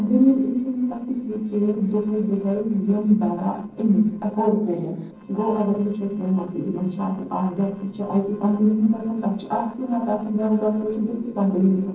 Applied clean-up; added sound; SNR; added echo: neural separator model SepFormer DNS4.